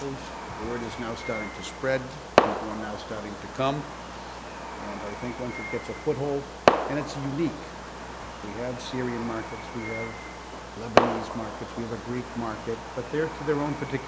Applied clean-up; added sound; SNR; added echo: none; Fireworks; -1 dB; none.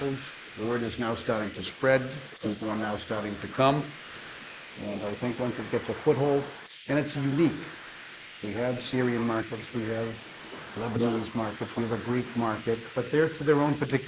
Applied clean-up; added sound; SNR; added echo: neural mask model Resemble Enhance denoiser.